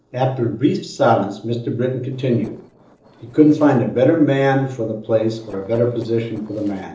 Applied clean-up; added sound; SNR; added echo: neural separator model SepFormer DNS4.